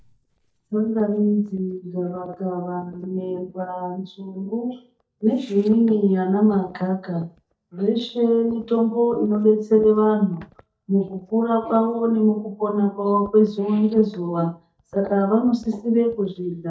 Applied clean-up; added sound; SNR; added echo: neural mask model DeepFilterNet 3.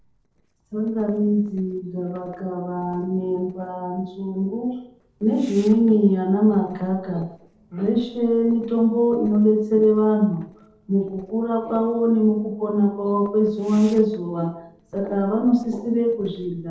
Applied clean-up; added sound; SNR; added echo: neural separator model SepFormer DNS4.